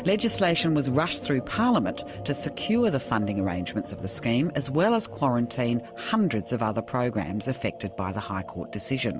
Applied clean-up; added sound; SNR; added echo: none; none; none; none.